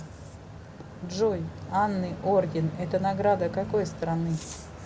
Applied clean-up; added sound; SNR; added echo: none; none; none; none.